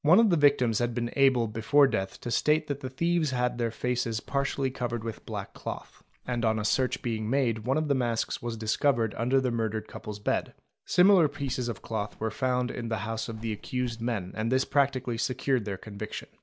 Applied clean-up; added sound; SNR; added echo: none; Bird; 18 dB; none.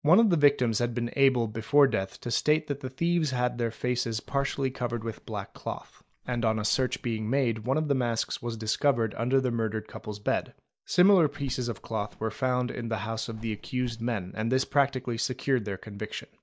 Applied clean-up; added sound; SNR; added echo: neural mask model DeepFilterNet 3.